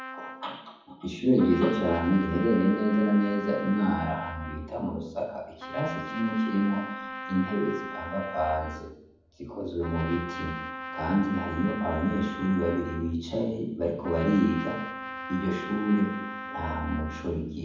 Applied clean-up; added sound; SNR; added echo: none; Trumpet; 11 dB; reverberation time 1.2 s.